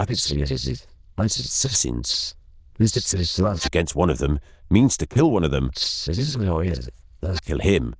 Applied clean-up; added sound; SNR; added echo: neural diffusion model UNIVERSE++.